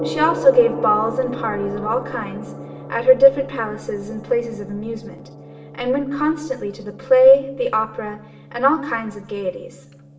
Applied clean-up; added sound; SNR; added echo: none; Gong; 13 dB; reverberation time 0.8 s.